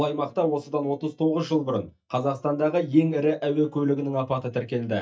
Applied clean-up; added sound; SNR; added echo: neural mask model DeepFilterNet 3.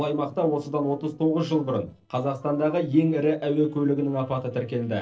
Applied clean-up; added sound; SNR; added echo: neural separator model SepFormer DNS4.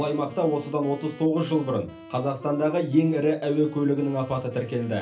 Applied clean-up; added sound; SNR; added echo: none; Wind instrument, woodwind instrument; 19 dB; reverberation time 0.3 s.